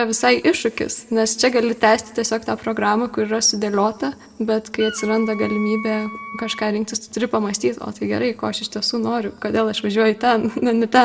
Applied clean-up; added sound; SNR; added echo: none; Wind instrument, woodwind instrument; 13 dB; reverberation time 1.4 s.